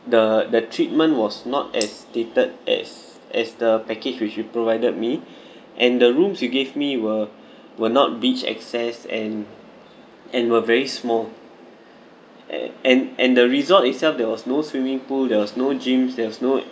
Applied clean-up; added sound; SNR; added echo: none; none; none; none.